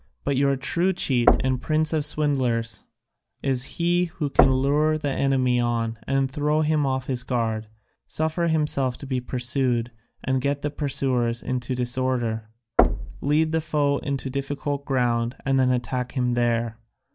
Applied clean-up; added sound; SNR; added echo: none; Knock; 4 dB; none.